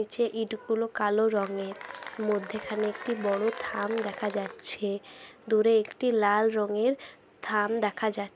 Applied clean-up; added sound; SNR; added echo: none; Applause / Cheering; 13 dB; none.